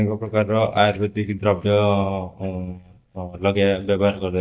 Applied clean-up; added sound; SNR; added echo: neural mask model DeepFilterNet 3.